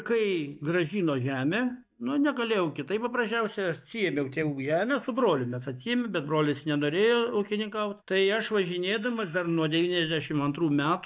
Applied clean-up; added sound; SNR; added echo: neural mask model DeepFilterNet 3.